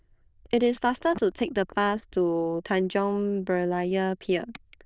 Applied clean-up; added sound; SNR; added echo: neural diffusion model UNIVERSE++.